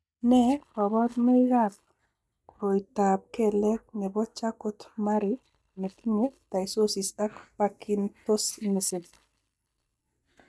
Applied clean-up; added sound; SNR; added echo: neural mask model DeepFilterNet 3.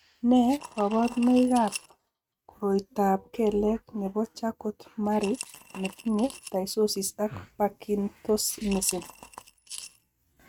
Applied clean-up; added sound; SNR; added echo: neural mask model RNNoise.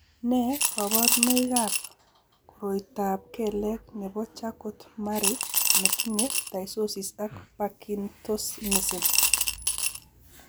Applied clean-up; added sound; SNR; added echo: none; Coin (dropping) / Glass; -4 dB; none.